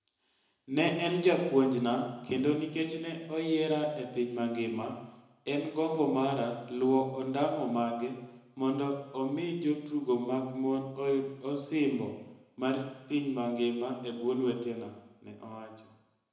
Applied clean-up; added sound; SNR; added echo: none; none; none; reverberation time 0.9 s.